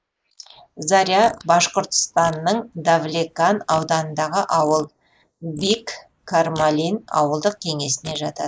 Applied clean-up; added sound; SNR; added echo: neural mask model Resemble Enhance denoiser.